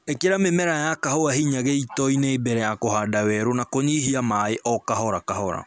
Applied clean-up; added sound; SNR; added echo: none; none; none; none.